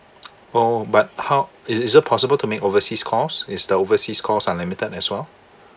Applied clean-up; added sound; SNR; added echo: none; none; none; none.